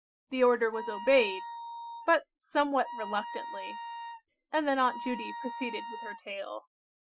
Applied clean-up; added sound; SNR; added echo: classical method Wiener filter.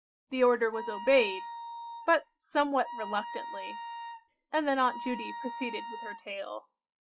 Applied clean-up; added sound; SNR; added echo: classical method log-MMSE.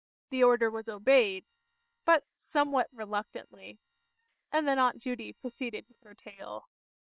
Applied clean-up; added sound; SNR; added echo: neural separator model SepFormer WHAM!.